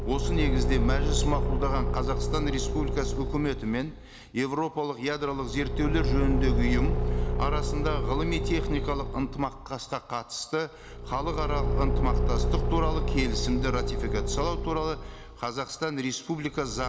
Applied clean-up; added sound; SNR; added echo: none; Engine / Car; -3 dB; none.